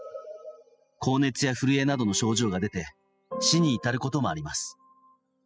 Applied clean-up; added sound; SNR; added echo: classical method spectral subtraction.